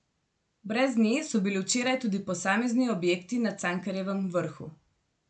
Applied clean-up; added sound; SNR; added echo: none; none; none; none.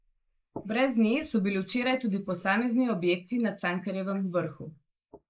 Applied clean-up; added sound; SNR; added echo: neural mask model Resemble Enhance denoiser.